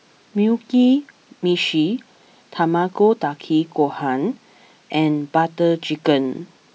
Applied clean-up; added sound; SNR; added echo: none; none; none; none.